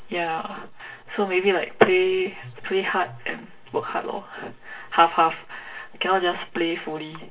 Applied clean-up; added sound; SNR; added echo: none; none; none; reverberation time 0.2 s.